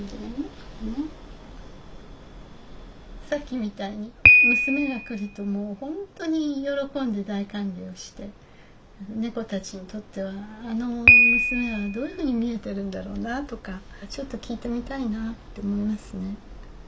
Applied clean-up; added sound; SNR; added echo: none; Piano; -3 dB; none.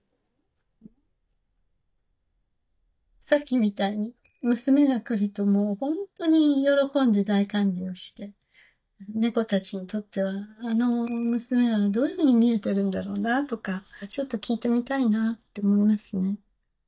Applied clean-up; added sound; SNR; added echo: neural mask model DeepFilterNet 3.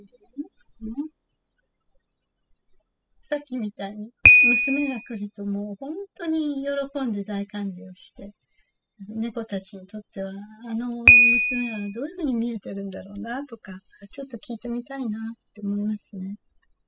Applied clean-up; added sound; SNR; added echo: classical method spectral subtraction.